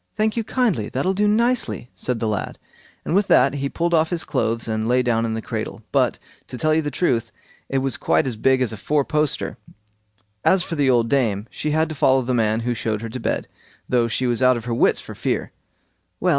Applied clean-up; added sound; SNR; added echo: none; none; none; none.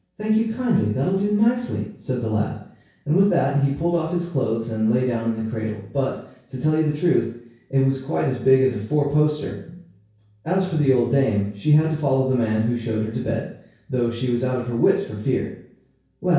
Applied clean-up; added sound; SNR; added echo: none; none; none; reverberation time 0.6 s.